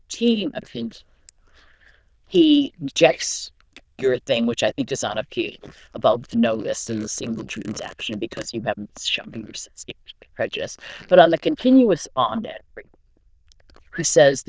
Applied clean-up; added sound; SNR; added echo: neural diffusion model UNIVERSE++.